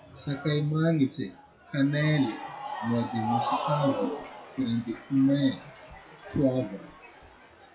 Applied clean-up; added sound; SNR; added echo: classical method WPE with log-MMSE.